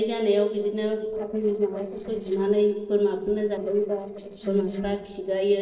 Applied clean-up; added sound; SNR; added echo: neural separator model SepFormer DNS4.